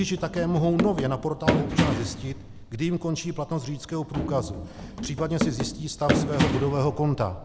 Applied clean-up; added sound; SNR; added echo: none; Run; 2 dB; none.